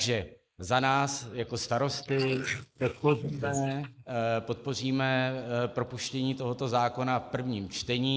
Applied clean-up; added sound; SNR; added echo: neural mask model Resemble Enhance denoiser.